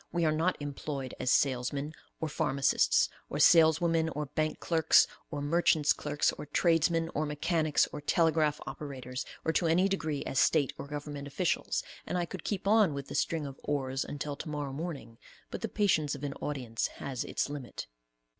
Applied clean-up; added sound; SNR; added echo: none; none; none; none.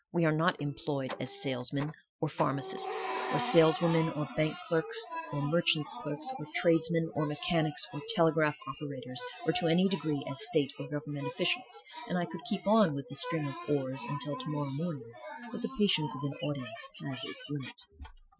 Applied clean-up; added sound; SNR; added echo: classical method Wiener filter.